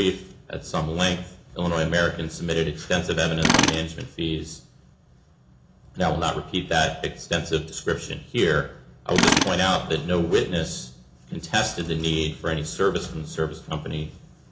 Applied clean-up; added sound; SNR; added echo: none; Tools; 3 dB; reverberation time 0.4 s.